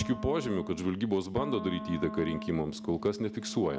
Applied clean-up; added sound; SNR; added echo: none; Wind instrument, woodwind instrument; 10 dB; none.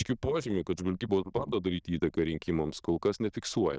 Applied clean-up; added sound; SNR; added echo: neural diffusion model UNIVERSE++.